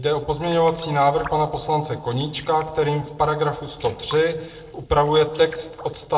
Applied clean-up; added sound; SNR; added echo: neural separator model SepFormer DNS4.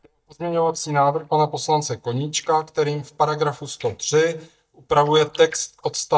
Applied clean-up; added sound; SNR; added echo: neural mask model DeepFilterNet 3.